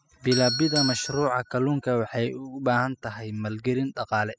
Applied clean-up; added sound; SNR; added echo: classical method spectral subtraction.